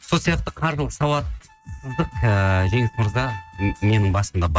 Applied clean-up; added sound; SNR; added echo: neural mask model RNNoise.